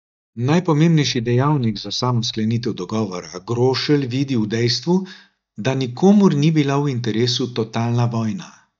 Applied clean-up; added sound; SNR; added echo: neural mask model DeepFilterNet 3.